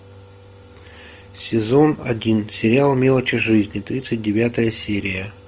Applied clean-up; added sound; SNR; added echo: none; none; none; none.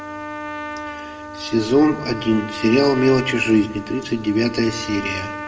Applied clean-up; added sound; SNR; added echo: none; Trumpet; 11 dB; reverberation time 1.0 s.